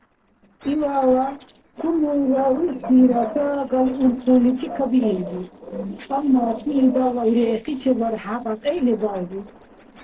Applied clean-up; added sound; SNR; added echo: neural separator model SepFormer DNS4.